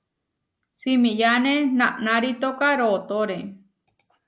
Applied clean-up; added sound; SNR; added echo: none; none; none; none.